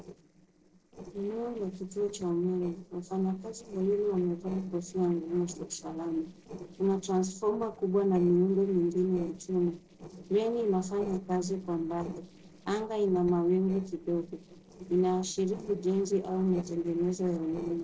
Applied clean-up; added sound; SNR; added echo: neural separator model SepFormer DNS4.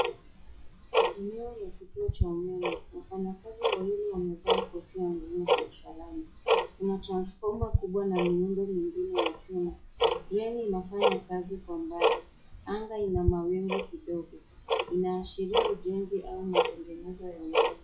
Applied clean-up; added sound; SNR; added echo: classical method WPE with log-MMSE.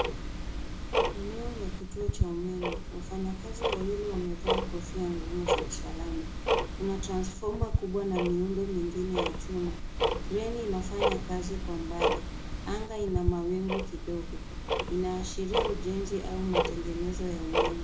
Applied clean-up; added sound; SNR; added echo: none; Tick-tock; -2 dB; reverberation time 0.3 s.